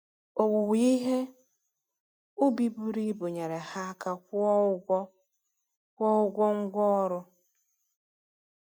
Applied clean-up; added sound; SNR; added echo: none; none; none; none.